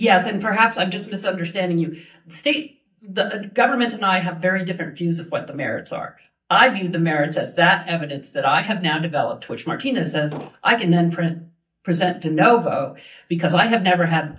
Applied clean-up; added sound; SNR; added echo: neural mask model DeepFilterNet 3.